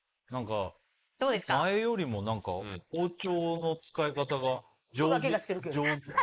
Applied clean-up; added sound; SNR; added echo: neural mask model Resemble Enhance denoiser.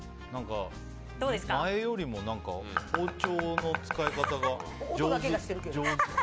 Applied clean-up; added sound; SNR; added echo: none; none; none; none.